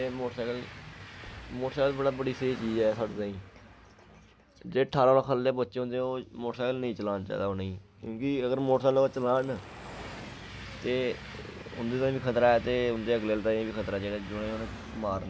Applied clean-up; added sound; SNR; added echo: none; Train; 18 dB; none.